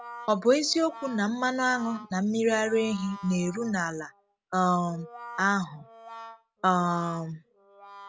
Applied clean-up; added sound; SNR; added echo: none; Brass instrument; 18 dB; none.